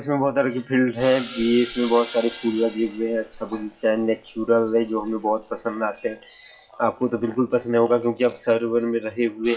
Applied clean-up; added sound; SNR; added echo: classical method WPE with log-MMSE.